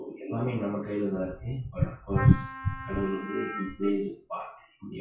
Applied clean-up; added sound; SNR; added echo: classical method WPE with log-MMSE.